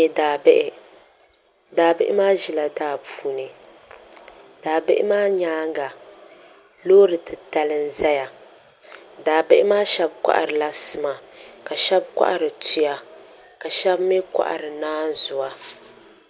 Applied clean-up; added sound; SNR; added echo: none; none; none; none.